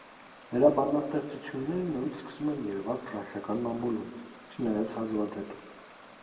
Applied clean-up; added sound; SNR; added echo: none; Stream; 20 dB; reverberation time 1.0 s.